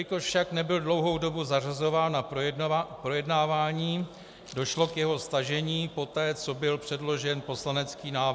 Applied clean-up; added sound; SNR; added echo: none; none; none; none.